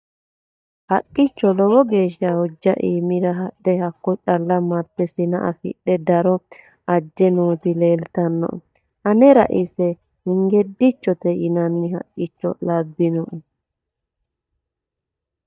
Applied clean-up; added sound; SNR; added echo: neural mask model DeepFilterNet 3.